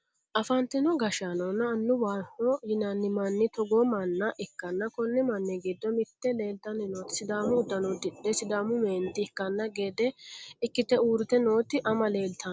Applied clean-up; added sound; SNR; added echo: none; none; none; none.